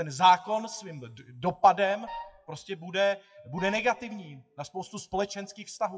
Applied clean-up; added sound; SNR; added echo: classical method WPE with log-MMSE.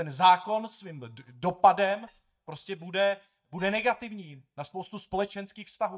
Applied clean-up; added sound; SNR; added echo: neural mask model DeepFilterNet 3.